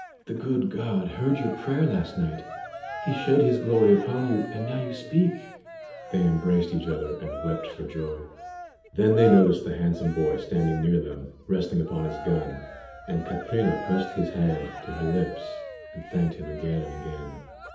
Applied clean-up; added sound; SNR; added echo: none; Cheering; 13 dB; reverberation time 0.8 s.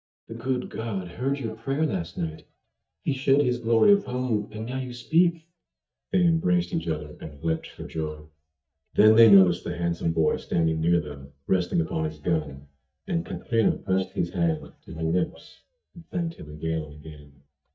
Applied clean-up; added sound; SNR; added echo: neural mask model DeepFilterNet 3.